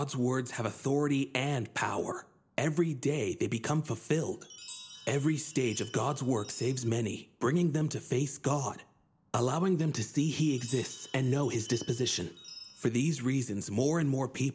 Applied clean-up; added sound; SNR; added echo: none; Chime; 19 dB; none.